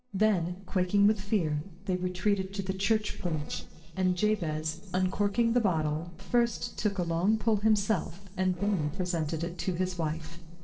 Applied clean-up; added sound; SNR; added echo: neural separator model SepFormer DNS4.